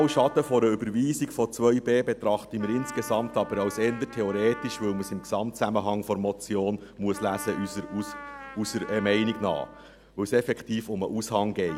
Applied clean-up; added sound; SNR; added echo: none; Trumpet; 17 dB; none.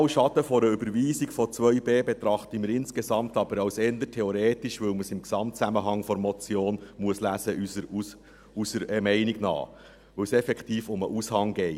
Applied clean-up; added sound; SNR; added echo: none; none; none; none.